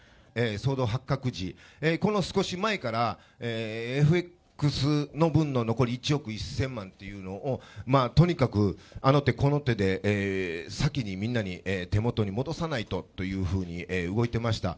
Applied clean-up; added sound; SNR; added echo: none; none; none; none.